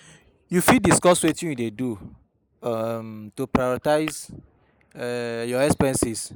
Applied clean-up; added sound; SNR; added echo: neural mask model Resemble Enhance denoiser.